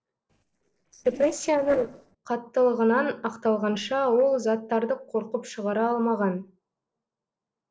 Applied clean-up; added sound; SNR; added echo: neural separator model SepFormer DNS4.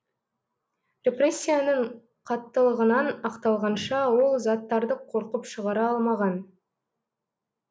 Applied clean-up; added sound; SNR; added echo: none; none; none; none.